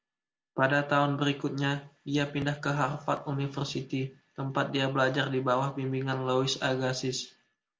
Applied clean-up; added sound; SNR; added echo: none; none; none; none.